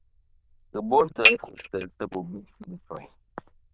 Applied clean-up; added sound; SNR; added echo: neural diffusion model UNIVERSE++.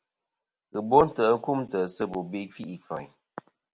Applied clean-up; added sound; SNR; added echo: none; none; none; none.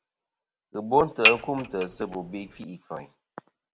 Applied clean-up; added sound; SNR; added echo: none; Dishes, pots, and pans / Chink, clink; -2 dB; none.